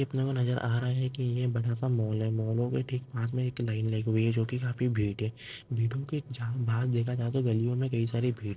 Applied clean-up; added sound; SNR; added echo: neural separator model SepFormer DNS4.